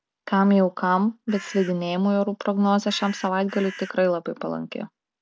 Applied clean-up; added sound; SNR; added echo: none; Bird; 15 dB; none.